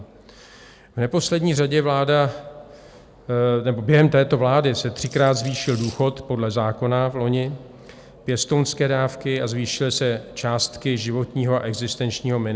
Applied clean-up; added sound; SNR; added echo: none; Rattle / Rattle (instrument); 20 dB; none.